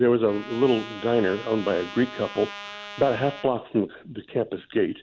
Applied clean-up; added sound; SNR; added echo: none; Trumpet; 15 dB; none.